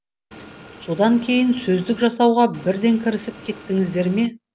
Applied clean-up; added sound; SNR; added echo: none; Motor vehicle (road) / Engine; 20 dB; none.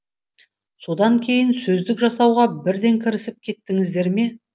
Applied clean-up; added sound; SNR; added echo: none; none; none; none.